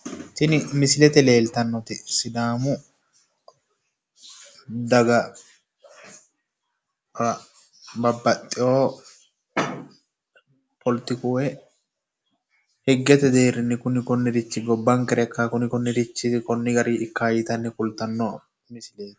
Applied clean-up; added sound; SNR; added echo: none; none; none; none.